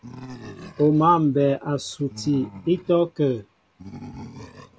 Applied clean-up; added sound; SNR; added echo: none; Animal; 18 dB; none.